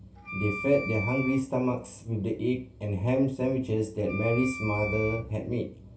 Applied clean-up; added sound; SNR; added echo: none; Wind instrument, woodwind instrument; 8 dB; reverberation time 0.2 s.